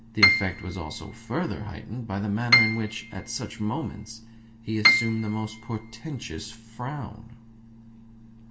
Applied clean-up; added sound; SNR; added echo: none; Piano; -4 dB; reverberation time 0.2 s.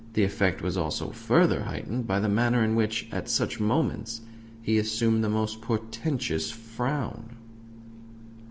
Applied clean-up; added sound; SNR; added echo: none; none; none; none.